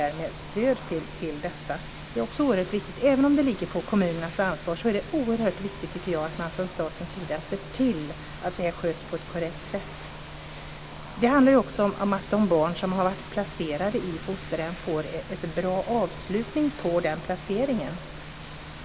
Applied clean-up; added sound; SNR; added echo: none; Vehicle; 16 dB; none.